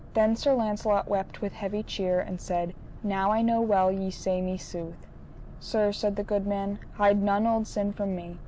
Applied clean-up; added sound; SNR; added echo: none; Boat, Water vehicle; 15 dB; none.